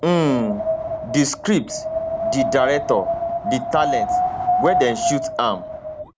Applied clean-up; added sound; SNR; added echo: none; Wind; 1 dB; none.